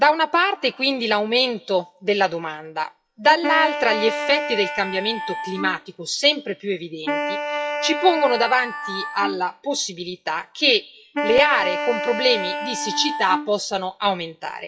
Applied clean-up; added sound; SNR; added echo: classical method WPE with log-MMSE.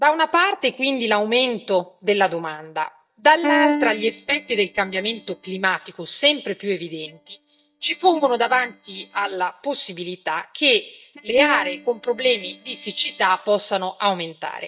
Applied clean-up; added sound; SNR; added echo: neural mask model DeepFilterNet 3.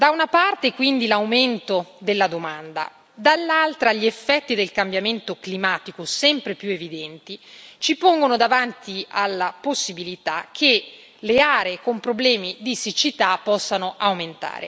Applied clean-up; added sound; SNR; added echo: none; none; none; none.